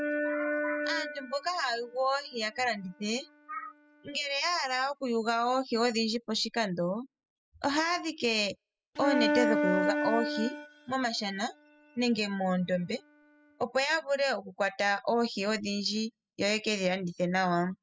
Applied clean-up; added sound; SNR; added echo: classical method spectral subtraction.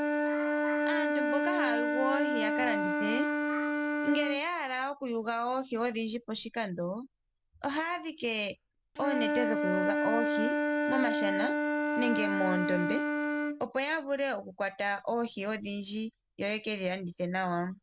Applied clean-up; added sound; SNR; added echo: none; Wind instrument, woodwind instrument; -1 dB; none.